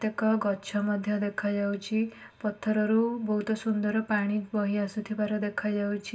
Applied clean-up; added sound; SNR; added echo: none; none; none; reverberation time 0.2 s.